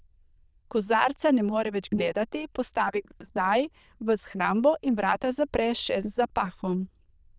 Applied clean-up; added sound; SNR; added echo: neural diffusion model UNIVERSE++.